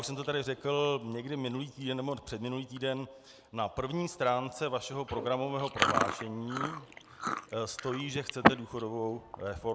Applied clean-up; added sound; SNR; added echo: none; Chewing, mastication; 2 dB; none.